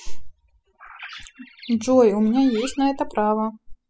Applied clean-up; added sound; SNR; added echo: classical method spectral subtraction.